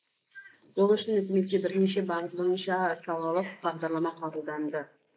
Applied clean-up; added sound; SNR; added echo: neural mask model Resemble Enhance denoiser.